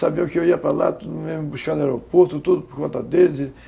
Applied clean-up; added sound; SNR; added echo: none; none; none; none.